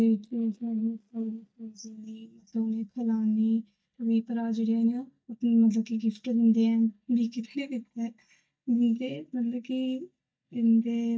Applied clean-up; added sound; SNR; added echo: neural mask model DeepFilterNet 3.